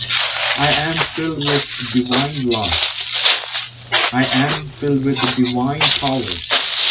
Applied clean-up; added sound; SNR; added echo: none; Walk, footsteps; -1 dB; reverberation time 0.4 s.